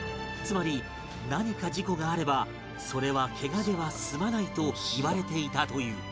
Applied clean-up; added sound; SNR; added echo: none; none; none; none.